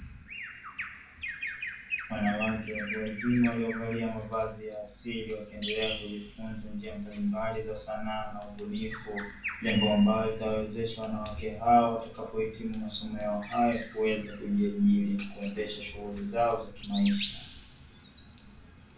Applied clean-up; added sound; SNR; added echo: none; Bird vocalization, bird call, bird song; 12 dB; reverberation time 0.3 s.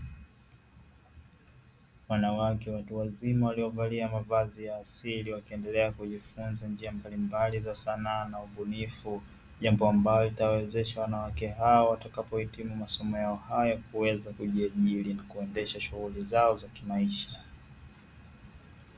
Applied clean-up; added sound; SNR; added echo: none; none; none; none.